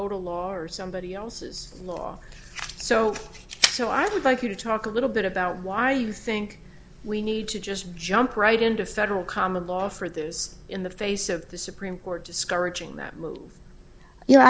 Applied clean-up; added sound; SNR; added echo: none; none; none; none.